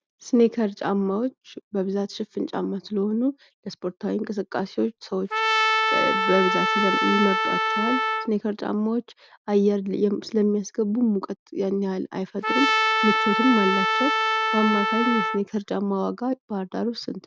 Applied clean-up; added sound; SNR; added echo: none; Trumpet; -2 dB; none.